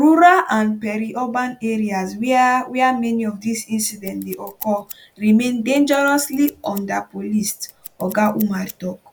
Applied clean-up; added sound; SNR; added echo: none; Scissors; 19 dB; none.